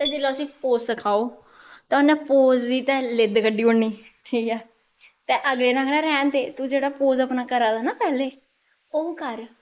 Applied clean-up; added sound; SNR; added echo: neural mask model Resemble Enhance denoiser.